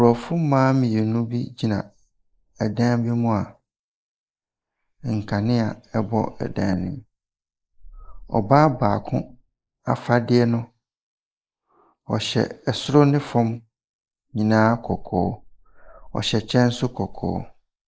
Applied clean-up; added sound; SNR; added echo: neural mask model Resemble Enhance denoiser.